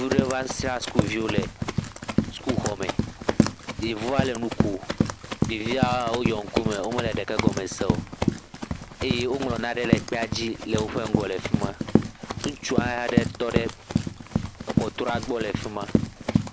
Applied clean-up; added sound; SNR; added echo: none; Run; -3 dB; none.